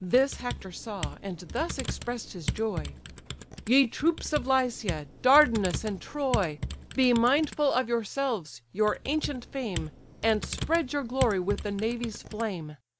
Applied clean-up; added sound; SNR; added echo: none; Computer keyboard; 9 dB; none.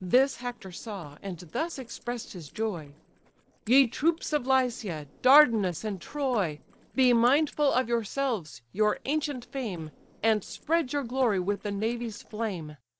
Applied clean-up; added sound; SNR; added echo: neural separator model SepFormer DNS4.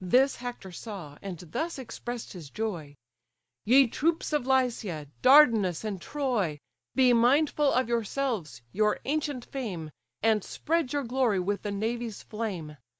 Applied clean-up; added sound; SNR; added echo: none; none; none; none.